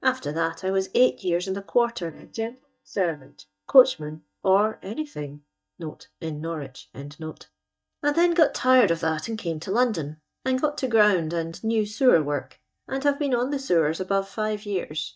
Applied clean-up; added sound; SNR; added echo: neural mask model DeepFilterNet 3.